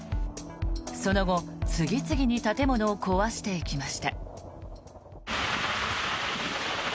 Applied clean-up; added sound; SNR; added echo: none; none; none; none.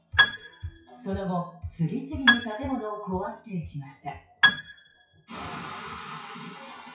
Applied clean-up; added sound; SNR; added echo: classical method WPE with log-MMSE.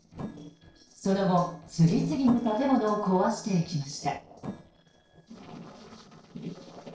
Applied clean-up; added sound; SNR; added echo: neural separator model SepFormer DNS4.